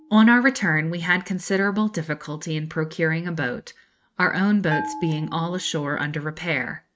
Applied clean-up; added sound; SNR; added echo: neural mask model RNNoise.